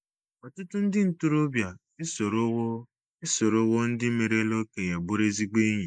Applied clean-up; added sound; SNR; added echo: neural mask model Resemble Enhance denoiser.